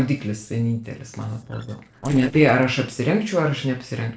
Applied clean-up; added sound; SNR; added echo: neural separator model SepFormer DNS4.